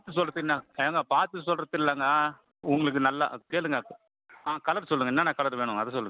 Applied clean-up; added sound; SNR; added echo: none; none; none; none.